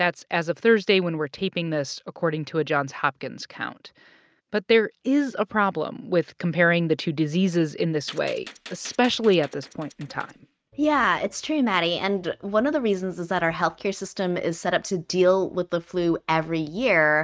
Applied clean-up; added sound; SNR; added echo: neural mask model RNNoise.